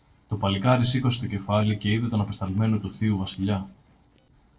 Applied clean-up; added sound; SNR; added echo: neural separator model SepFormer DNS4.